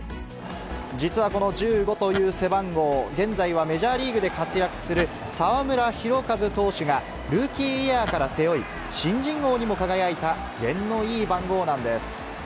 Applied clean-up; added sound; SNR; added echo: none; Glass; 10 dB; none.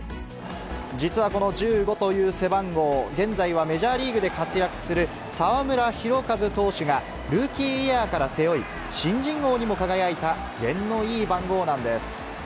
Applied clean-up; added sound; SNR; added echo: none; none; none; none.